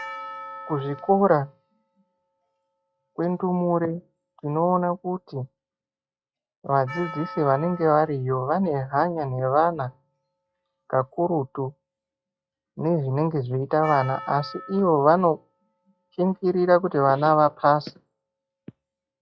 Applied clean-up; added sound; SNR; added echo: classical method log-MMSE.